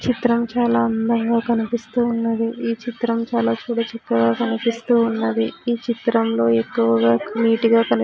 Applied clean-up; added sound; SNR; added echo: none; none; none; none.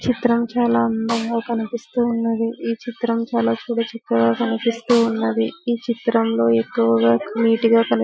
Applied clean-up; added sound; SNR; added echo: classical method Wiener filter.